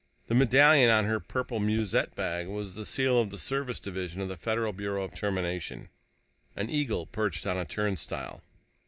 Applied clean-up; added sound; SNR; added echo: none; none; none; none.